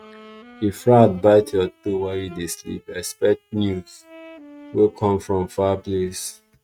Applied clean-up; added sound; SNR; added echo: neural mask model RNNoise.